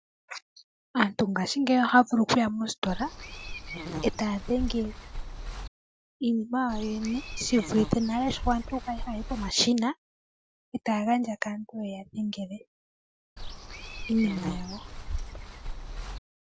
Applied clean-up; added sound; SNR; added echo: none; Walk, footsteps / Insect; 7 dB; none.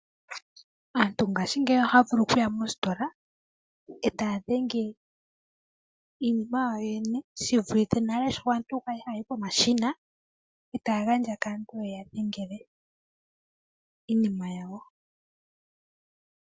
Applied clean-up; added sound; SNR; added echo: none; none; none; none.